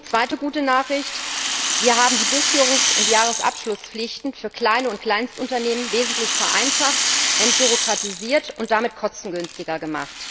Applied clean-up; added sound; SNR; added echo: none; Rattle; 0 dB; none.